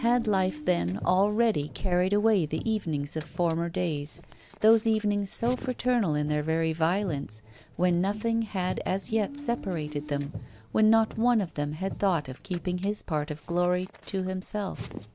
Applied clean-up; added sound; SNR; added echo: none; Car; 16 dB; none.